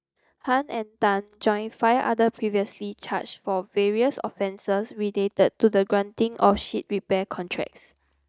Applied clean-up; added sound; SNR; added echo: neural mask model DeepFilterNet 3.